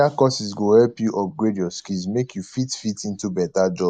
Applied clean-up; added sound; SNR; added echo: neural mask model Resemble Enhance denoiser.